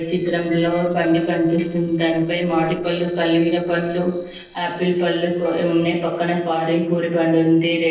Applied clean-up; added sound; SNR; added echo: neural separator model SepFormer DNS4.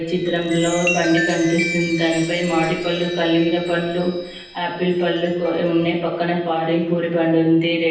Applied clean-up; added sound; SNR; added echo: none; Chime; 12 dB; reverberation time 0.9 s.